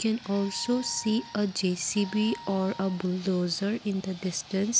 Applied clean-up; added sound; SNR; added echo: none; Fixed-wing aircraft, airplane + Wind instrument, woodwind instrument; 18 dB; none.